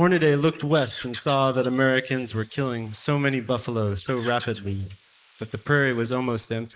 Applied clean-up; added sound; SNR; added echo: neural mask model Resemble Enhance denoiser.